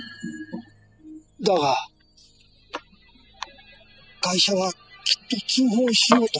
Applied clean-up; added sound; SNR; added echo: classical method spectral subtraction.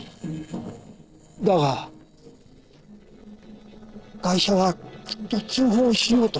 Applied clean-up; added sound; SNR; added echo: neural separator model SepFormer DNS4.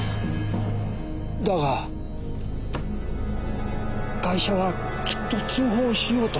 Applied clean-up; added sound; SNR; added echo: none; none; none; none.